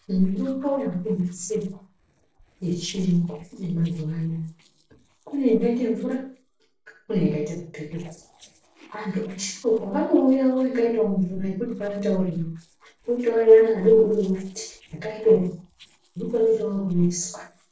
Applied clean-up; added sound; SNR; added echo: neural separator model SepFormer DNS4.